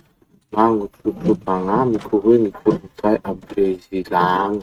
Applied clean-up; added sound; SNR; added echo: neural mask model RNNoise.